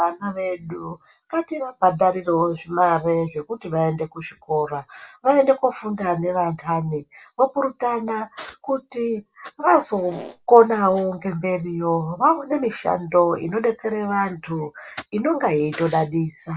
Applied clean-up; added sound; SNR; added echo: none; Fart; 14 dB; none.